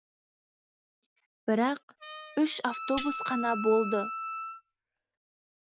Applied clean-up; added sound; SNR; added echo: none; Tambourine + Wind instrument, woodwind instrument; 2 dB; none.